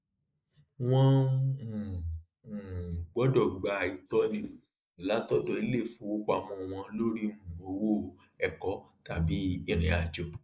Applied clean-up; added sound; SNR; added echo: neural mask model Resemble Enhance denoiser.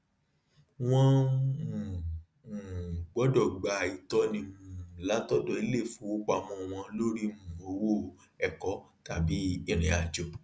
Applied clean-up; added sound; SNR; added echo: none; none; none; none.